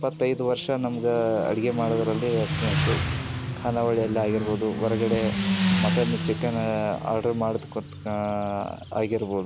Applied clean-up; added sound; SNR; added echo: none; Motorcycle; 3 dB; none.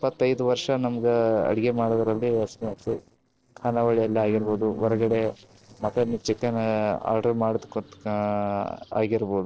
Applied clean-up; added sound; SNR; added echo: neural separator model SepFormer DNS4.